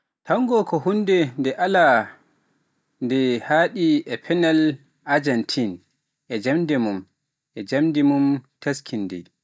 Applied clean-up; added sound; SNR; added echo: none; none; none; none.